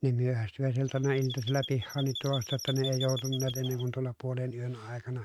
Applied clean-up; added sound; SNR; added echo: neural mask model RNNoise.